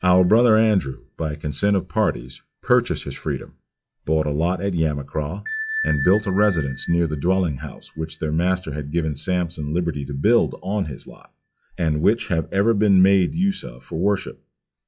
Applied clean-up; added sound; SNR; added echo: classical method log-MMSE.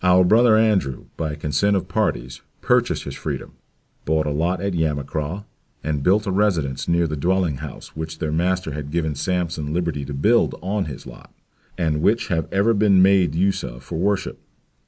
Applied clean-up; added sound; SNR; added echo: none; none; none; none.